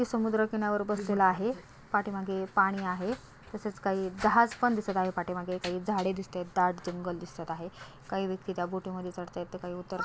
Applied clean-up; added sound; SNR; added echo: none; none; none; none.